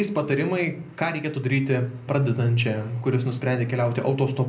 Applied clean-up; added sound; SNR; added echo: none; none; none; reverberation time 0.5 s.